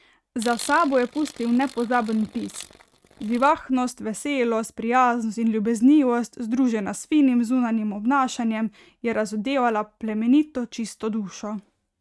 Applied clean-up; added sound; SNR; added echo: neural mask model RNNoise.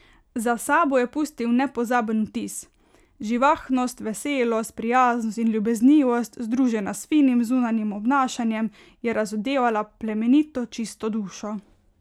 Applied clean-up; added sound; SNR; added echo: none; none; none; none.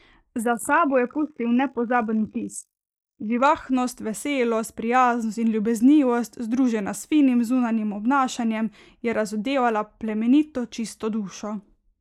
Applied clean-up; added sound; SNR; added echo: neural mask model Resemble Enhance denoiser.